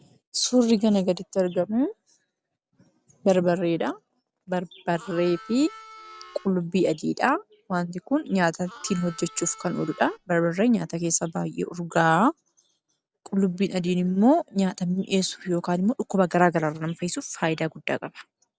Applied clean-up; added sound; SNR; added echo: none; Harmonica; 19 dB; none.